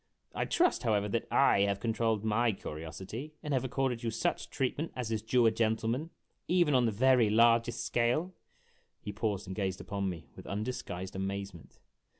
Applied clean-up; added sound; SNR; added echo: none; none; none; none.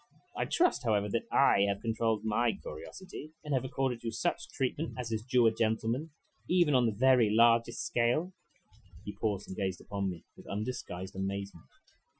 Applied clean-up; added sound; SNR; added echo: classical method Wiener filter.